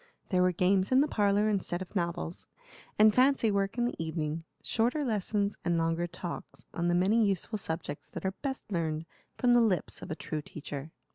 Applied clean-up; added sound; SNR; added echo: none; none; none; none.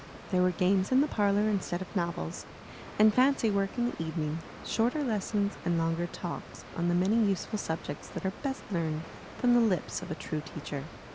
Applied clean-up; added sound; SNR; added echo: none; Water; 15 dB; none.